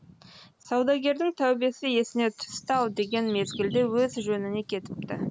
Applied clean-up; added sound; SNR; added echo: none; Bird vocalization, bird call, bird song; 13 dB; none.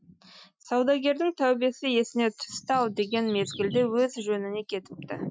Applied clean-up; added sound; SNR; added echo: classical method Wiener filter.